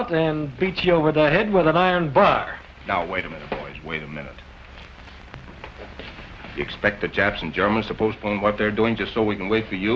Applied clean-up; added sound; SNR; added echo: none; none; none; none.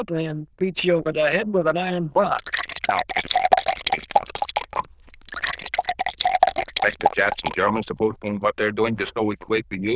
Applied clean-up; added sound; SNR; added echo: neural diffusion model UNIVERSE++.